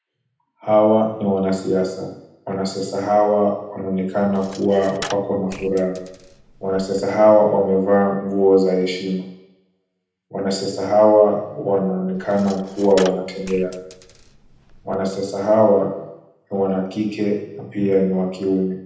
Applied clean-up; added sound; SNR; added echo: none; Coin (dropping); 19 dB; reverberation time 0.8 s.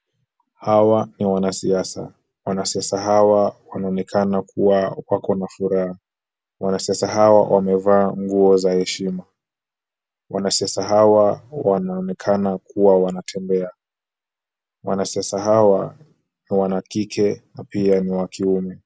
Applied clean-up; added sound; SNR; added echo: none; none; none; none.